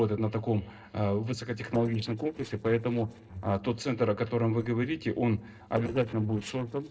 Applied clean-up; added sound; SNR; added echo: neural separator model SepFormer DNS4.